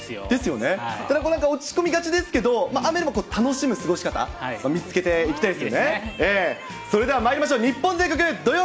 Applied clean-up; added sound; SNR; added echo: none; none; none; none.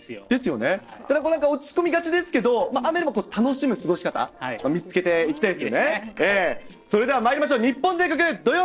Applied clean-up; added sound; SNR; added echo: neural separator model SepFormer DNS4.